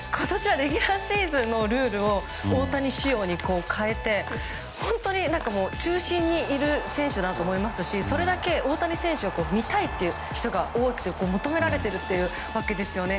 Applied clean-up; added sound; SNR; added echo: none; Trumpet + Brass instrument; 15 dB; none.